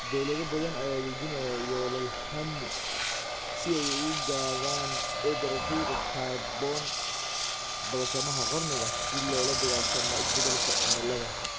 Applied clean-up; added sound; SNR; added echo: none; Engine; -3 dB; none.